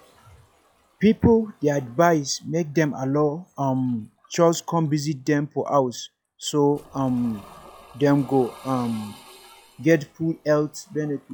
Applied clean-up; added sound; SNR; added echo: classical method log-MMSE.